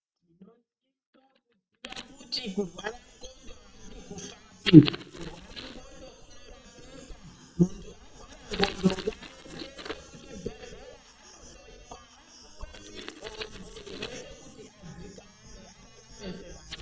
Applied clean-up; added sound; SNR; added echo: neural mask model DeepFilterNet 3.